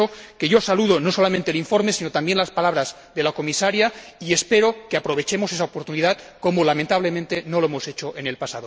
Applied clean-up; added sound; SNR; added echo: none; none; none; none.